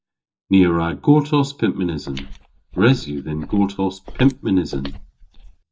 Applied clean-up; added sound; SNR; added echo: neural mask model DeepFilterNet 3.